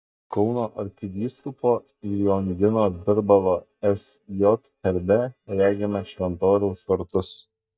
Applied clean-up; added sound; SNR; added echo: neural mask model DeepFilterNet 3.